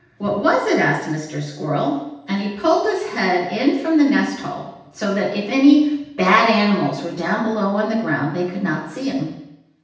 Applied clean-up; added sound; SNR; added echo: none; none; none; reverberation time 0.9 s.